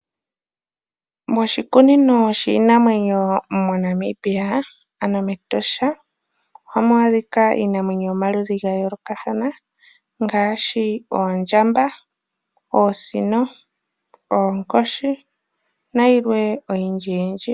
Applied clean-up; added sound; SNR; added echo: none; none; none; none.